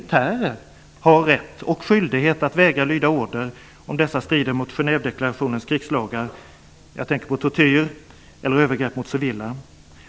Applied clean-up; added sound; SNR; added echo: none; none; none; none.